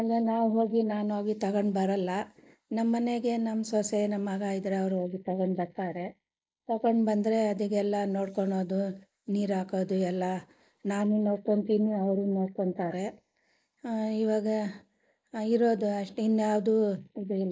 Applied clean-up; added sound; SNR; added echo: neural mask model Resemble Enhance denoiser.